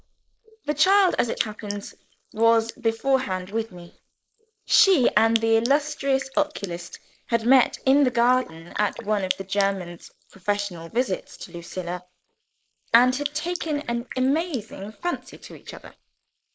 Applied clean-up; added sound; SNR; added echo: neural mask model Resemble Enhance denoiser.